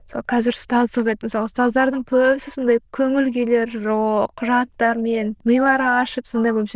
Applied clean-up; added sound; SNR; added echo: neural diffusion model UNIVERSE++.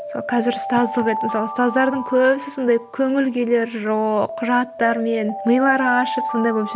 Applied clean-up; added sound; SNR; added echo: none; Alarm; 9 dB; none.